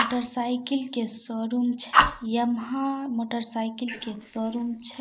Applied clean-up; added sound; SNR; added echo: neural mask model Resemble Enhance denoiser.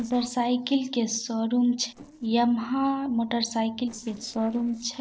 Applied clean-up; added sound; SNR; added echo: neural separator model SepFormer DNS4.